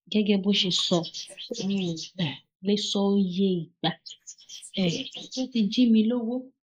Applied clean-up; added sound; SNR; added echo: neural mask model Resemble Enhance denoiser.